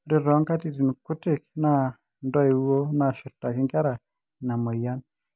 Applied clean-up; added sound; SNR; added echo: none; none; none; none.